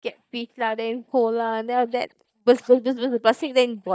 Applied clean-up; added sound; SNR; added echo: neural mask model DeepFilterNet 3.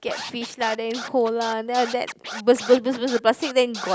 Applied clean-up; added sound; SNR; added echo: none; Scratching (performance technique); 13 dB; none.